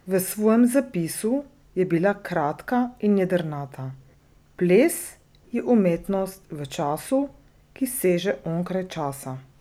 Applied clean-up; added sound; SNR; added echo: none; none; none; none.